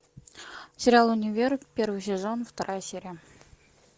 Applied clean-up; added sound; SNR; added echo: none; none; none; none.